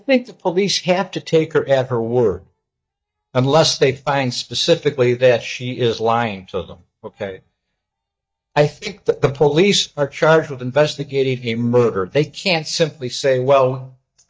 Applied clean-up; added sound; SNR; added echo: neural mask model DeepFilterNet 3.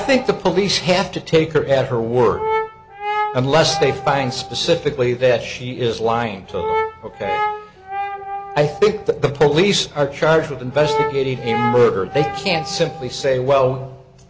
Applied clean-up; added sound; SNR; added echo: none; Brass instrument; 9 dB; none.